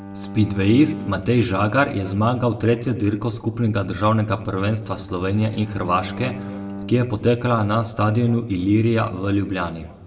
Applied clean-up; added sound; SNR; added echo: none; Bowed string instrument; 16 dB; reverberation time 1.4 s.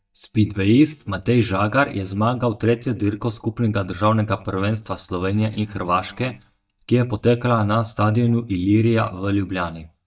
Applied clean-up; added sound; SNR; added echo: neural mask model DeepFilterNet 3.